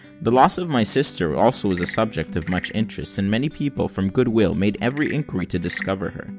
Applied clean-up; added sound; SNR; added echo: none; Acoustic guitar + Wood / Percussion / Frog; 16 dB; none.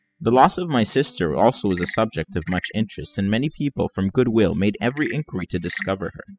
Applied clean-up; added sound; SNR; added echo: classical method spectral subtraction.